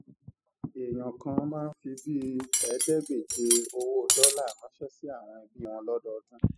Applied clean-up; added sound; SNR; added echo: classical method spectral subtraction.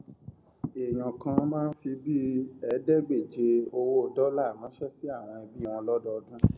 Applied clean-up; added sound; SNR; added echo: none; none; none; none.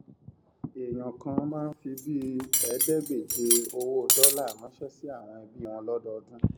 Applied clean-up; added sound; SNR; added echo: none; Cutlery, silverware; -3 dB; none.